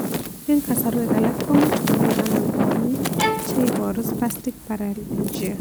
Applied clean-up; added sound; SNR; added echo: none; Bowed string instrument + Wind; -1 dB; none.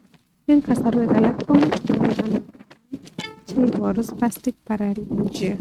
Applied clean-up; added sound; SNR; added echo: neural mask model RNNoise.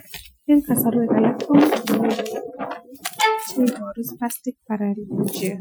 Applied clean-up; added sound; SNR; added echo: classical method Wiener filter.